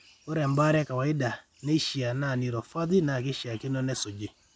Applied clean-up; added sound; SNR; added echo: none; none; none; none.